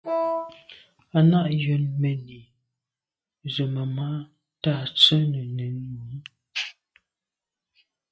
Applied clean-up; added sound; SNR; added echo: classical method log-MMSE.